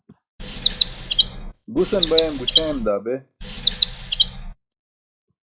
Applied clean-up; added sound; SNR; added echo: classical method log-MMSE.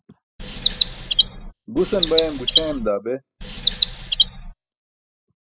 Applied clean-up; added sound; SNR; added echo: classical method spectral subtraction.